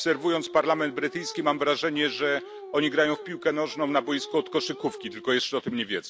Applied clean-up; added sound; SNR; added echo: none; Dog; 14 dB; none.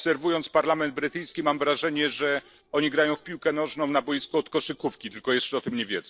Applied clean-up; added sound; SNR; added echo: neural separator model SepFormer DNS4.